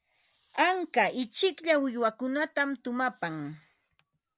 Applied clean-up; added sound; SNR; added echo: none; none; none; none.